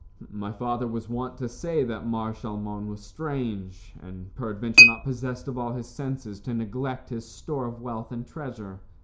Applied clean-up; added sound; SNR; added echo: none; Chink, clink; -3 dB; none.